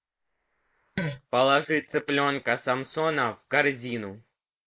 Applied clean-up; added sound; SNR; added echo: neural mask model Resemble Enhance denoiser.